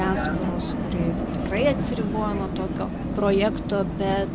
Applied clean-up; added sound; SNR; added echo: none; Vehicle; 0 dB; none.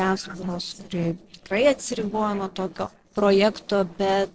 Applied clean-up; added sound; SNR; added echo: neural separator model SepFormer DNS4.